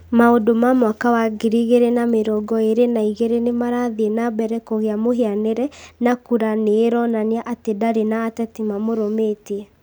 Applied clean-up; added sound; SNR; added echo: none; none; none; none.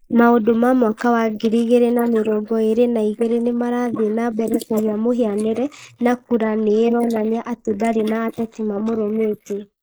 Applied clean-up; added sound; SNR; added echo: neural mask model Resemble Enhance denoiser.